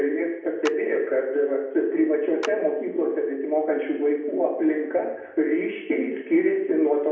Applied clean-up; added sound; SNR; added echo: none; Clapping; 19 dB; reverberation time 0.8 s.